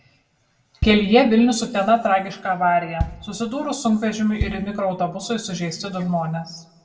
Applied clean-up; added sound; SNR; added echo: none; Bass drum; 8 dB; reverberation time 1.0 s.